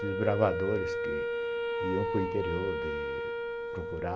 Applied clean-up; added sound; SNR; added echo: none; Wind instrument, woodwind instrument; -1 dB; none.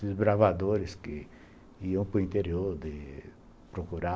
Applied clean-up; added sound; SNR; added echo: none; none; none; none.